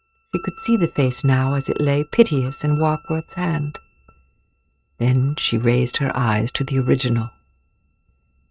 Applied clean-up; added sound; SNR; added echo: neural mask model RNNoise.